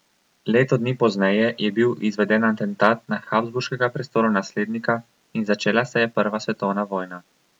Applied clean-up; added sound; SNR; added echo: none; none; none; none.